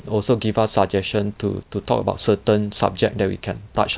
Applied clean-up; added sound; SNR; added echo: none; none; none; none.